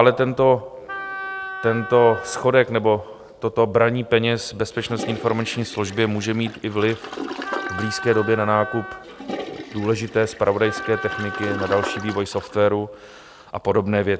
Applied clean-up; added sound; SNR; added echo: none; Wind instrument, woodwind instrument + Toilet flush; 10 dB; none.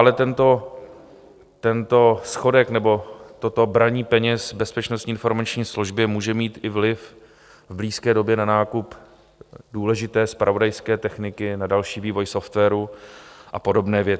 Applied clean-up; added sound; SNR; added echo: none; none; none; none.